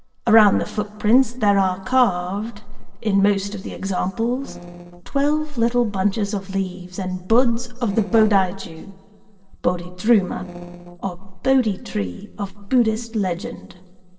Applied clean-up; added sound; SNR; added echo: neural separator model SepFormer DNS4.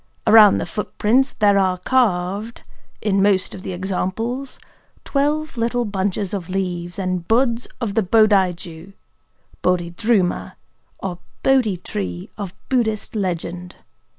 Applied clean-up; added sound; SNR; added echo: none; none; none; none.